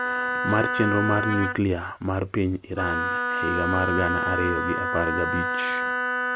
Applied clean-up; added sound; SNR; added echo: none; Wind instrument, woodwind instrument; 0 dB; none.